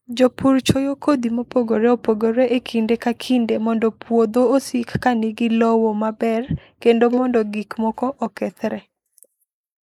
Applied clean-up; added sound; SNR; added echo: neural mask model Resemble Enhance denoiser.